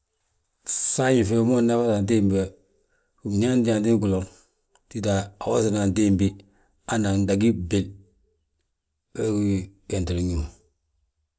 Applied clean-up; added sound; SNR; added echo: none; none; none; none.